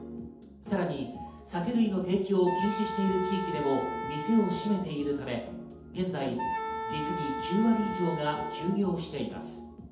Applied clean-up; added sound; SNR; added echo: none; Wind instrument, woodwind instrument; 6 dB; reverberation time 2.2 s.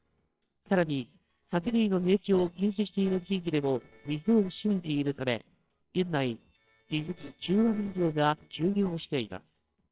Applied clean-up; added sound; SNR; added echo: neural separator model SepFormer WHAMR!.